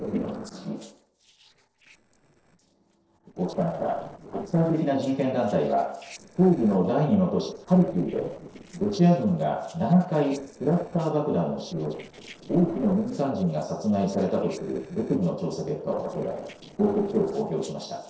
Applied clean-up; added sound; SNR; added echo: neural separator model SepFormer DNS4.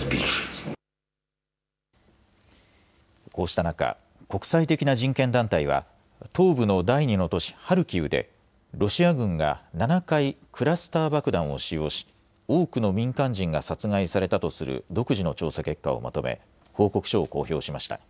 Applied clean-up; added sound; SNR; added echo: none; none; none; none.